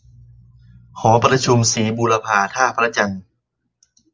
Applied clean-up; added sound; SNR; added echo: none; none; none; none.